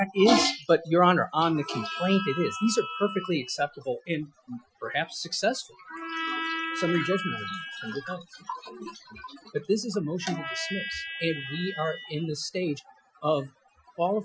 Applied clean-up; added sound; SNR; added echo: classical method Wiener filter.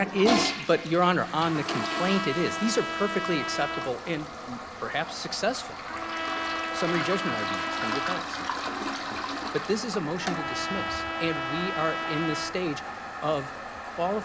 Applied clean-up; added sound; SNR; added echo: none; Trumpet + Toilet flush; 2 dB; none.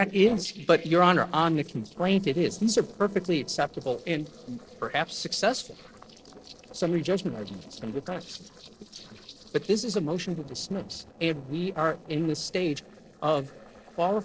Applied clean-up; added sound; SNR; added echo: neural separator model SepFormer DNS4.